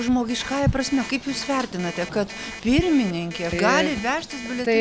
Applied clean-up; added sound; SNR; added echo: none; Alarm; 16 dB; none.